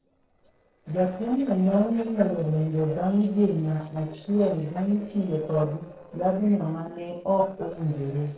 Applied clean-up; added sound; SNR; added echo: neural separator model SepFormer DNS4.